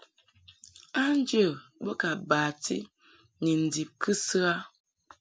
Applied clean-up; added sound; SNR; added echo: none; none; none; none.